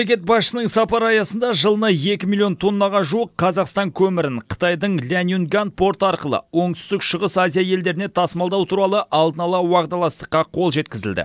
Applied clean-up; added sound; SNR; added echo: none; none; none; none.